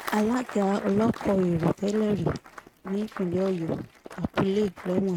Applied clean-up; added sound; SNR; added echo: neural mask model RNNoise.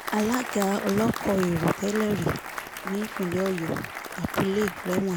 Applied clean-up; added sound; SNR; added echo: none; Applause; 8 dB; none.